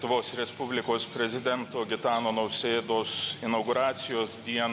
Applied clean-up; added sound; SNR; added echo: none; Chirp, tweet; 13 dB; none.